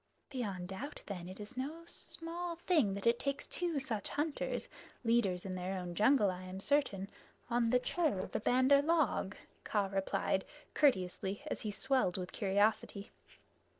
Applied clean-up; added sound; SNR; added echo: neural separator model SepFormer DNS4.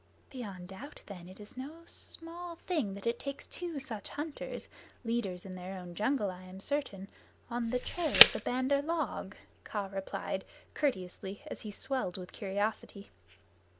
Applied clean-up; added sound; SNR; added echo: none; Tick; -4 dB; none.